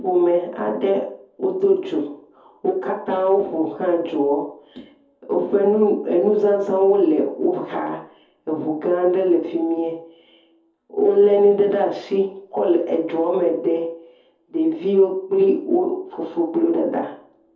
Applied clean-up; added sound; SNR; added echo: none; none; none; reverberation time 0.5 s.